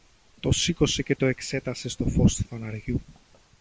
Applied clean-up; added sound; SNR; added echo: none; none; none; none.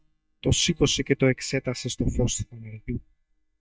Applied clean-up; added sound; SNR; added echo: neural mask model DeepFilterNet 3.